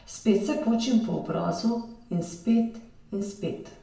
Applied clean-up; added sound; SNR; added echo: none; none; none; reverberation time 0.7 s.